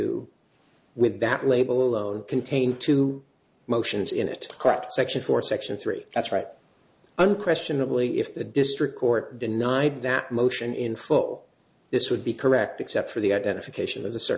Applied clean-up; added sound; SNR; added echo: none; none; none; none.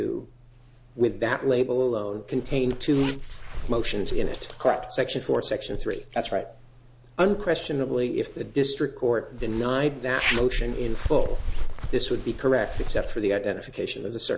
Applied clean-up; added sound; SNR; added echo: none; Zipper (clothing); 4 dB; none.